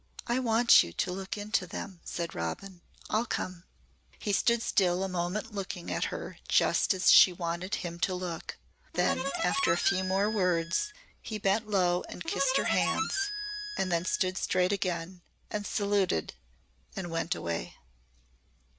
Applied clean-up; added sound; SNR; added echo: none; Harmonica; 5 dB; none.